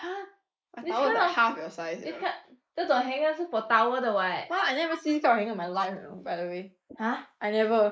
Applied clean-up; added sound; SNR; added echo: neural mask model Resemble Enhance denoiser.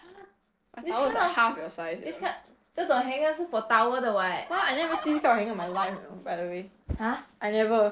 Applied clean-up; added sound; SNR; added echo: neural separator model SepFormer DNS4.